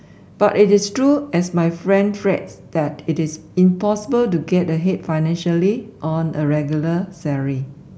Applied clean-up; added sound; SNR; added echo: none; none; none; none.